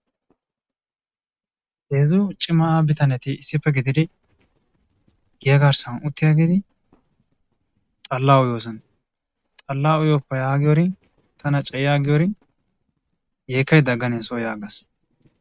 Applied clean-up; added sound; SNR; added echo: neural mask model RNNoise.